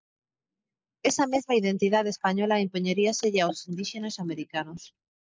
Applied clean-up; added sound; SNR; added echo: neural mask model Resemble Enhance denoiser.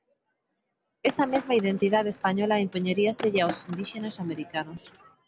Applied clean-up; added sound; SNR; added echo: none; Skateboard; 14 dB; none.